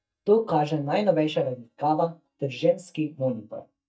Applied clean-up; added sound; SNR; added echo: neural mask model DeepFilterNet 3.